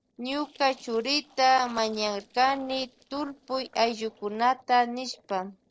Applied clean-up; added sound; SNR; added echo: neural separator model SepFormer DNS4.